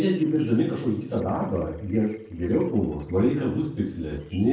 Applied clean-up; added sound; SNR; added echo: neural separator model SepFormer DNS4.